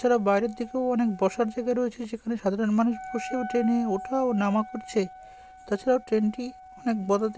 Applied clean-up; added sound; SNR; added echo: none; Wind instrument, woodwind instrument; 16 dB; none.